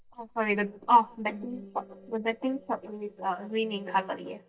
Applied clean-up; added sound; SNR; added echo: neural mask model DeepFilterNet 3.